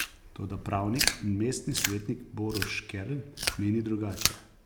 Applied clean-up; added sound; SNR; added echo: none; Chewing, mastication; 3 dB; none.